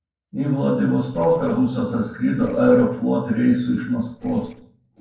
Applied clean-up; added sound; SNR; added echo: neural separator model SepFormer DNS4.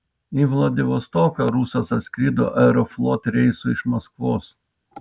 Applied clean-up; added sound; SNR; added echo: none; none; none; none.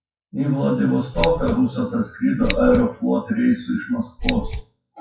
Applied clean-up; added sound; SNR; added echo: classical method WPE with log-MMSE.